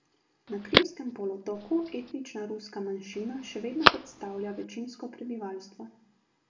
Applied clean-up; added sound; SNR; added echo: none; Telephone; -3 dB; reverberation time 0.6 s.